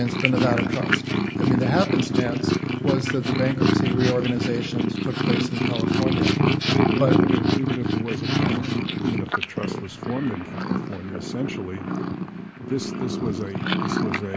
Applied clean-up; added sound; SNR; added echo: none; Purr; -4 dB; none.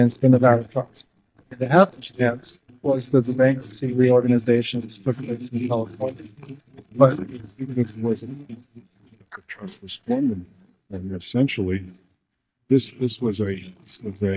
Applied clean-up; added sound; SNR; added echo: neural mask model DeepFilterNet 3.